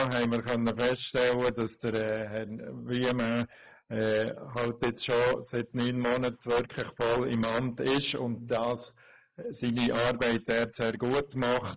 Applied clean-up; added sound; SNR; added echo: neural mask model Resemble Enhance denoiser.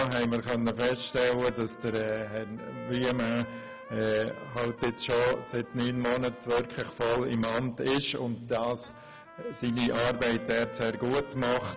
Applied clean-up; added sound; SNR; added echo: none; Trumpet + Mallet percussion; 17 dB; none.